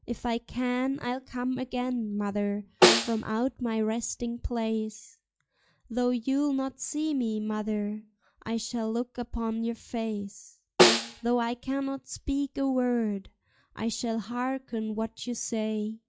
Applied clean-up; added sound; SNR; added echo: classical method log-MMSE.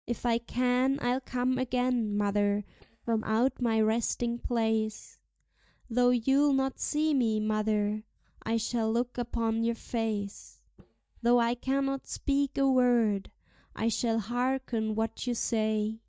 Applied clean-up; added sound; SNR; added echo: neural mask model DeepFilterNet 3.